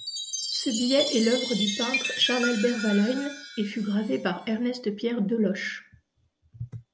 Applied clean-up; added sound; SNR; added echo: none; Chime; 7 dB; none.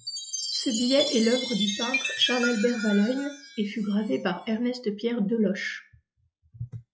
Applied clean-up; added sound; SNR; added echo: classical method log-MMSE.